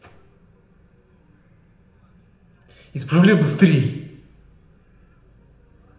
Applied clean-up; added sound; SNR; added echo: none; none; none; reverberation time 0.8 s.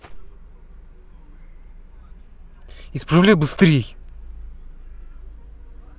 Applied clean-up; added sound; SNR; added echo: none; none; none; none.